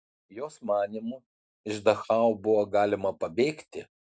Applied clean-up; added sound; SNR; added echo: none; none; none; none.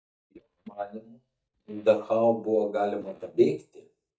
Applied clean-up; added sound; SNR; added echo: neural mask model DeepFilterNet 3.